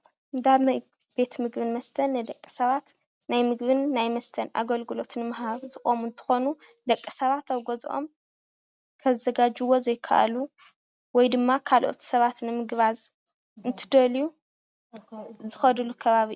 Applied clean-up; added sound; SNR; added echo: none; none; none; none.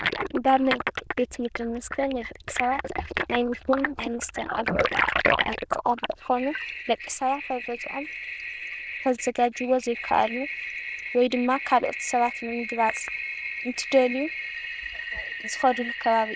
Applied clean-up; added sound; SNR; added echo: neural diffusion model UNIVERSE++.